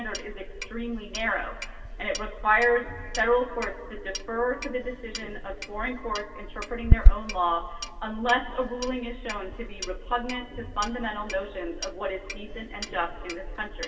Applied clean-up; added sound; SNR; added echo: none; Clock; -1 dB; reverberation time 2.1 s.